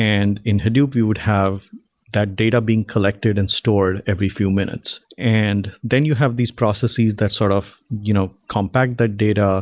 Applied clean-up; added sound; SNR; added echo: none; none; none; none.